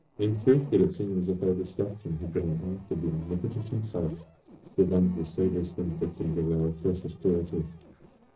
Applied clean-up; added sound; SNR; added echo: neural separator model SepFormer DNS4.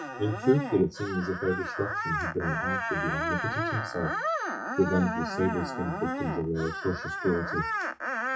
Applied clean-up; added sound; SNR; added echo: classical method WPE with log-MMSE.